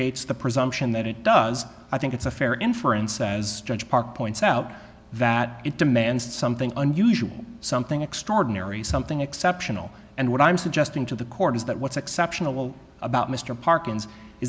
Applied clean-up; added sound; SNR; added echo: none; none; none; none.